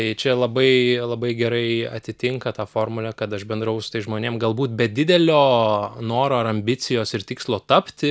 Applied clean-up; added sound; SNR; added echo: none; none; none; none.